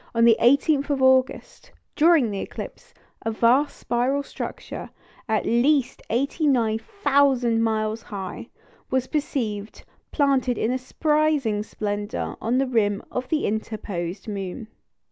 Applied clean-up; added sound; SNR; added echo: none; none; none; none.